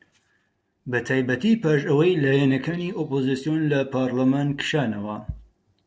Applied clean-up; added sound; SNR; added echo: neural separator model SepFormer DNS4.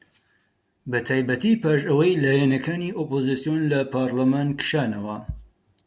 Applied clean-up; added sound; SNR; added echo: none; none; none; none.